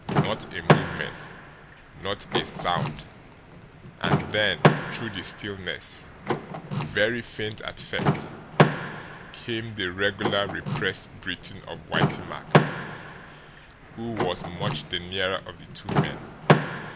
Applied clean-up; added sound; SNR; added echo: none; Door / Car; -4 dB; none.